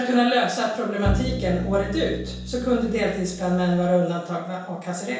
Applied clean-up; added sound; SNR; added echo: none; Bowed string instrument; 6 dB; reverberation time 0.7 s.